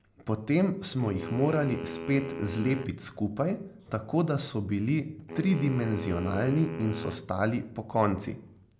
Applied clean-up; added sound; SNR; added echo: none; Wind instrument, woodwind instrument; 12 dB; none.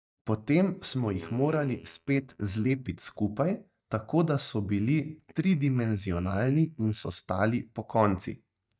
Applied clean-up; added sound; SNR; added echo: neural mask model DeepFilterNet 3.